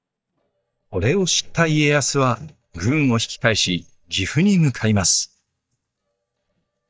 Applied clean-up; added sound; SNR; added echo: neural mask model DeepFilterNet 3.